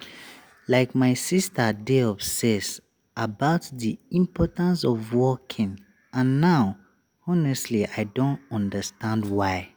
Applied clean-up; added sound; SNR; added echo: none; none; none; none.